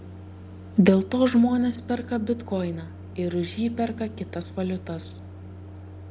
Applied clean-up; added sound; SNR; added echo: none; Microwave oven; 14 dB; none.